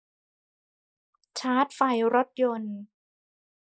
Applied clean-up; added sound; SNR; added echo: neural mask model Resemble Enhance denoiser.